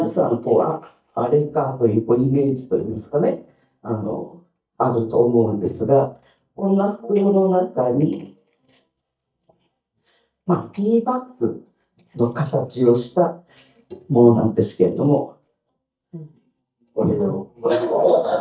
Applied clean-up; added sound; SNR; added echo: neural mask model DeepFilterNet 3.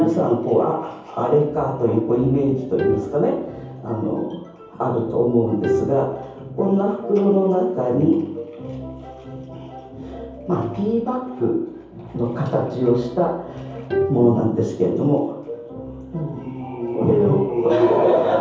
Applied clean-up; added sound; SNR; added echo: none; Bowed string instrument; 9 dB; reverberation time 0.9 s.